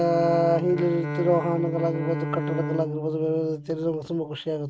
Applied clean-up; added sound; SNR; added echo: neural mask model RNNoise.